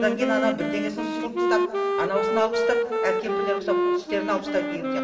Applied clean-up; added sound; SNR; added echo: none; Wind instrument, woodwind instrument; -3 dB; reverberation time 2.2 s.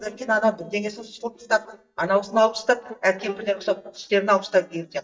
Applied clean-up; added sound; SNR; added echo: neural mask model DeepFilterNet 3.